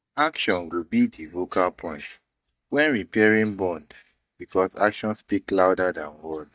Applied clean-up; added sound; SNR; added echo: neural mask model DeepFilterNet 3.